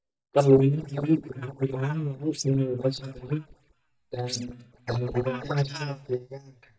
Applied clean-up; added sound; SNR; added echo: neural mask model DeepFilterNet 3.